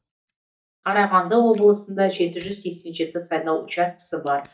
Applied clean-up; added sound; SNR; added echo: neural mask model DeepFilterNet 3.